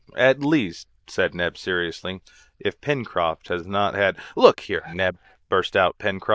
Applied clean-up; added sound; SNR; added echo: neural diffusion model UNIVERSE++.